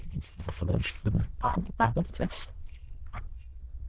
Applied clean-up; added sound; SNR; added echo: neural diffusion model UNIVERSE++.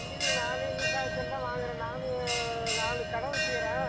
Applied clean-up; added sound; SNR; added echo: none; Bell; -2 dB; none.